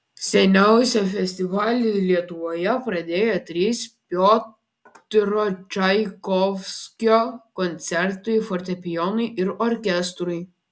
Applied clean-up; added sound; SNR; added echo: none; none; none; none.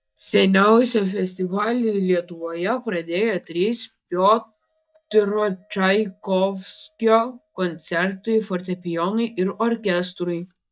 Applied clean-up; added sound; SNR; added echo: neural mask model DeepFilterNet 3.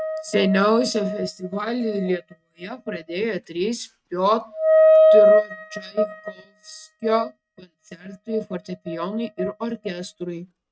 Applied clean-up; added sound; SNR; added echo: neural mask model RNNoise.